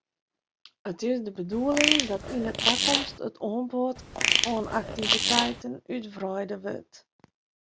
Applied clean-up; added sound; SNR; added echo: none; Fart; -4 dB; none.